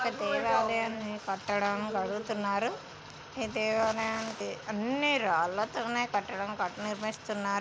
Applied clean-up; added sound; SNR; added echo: none; none; none; none.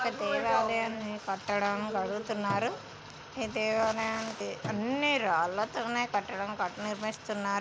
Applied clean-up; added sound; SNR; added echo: none; Drum; 16 dB; none.